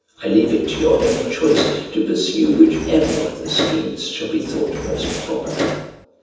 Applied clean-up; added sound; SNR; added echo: none; Door; 8 dB; reverberation time 1.1 s.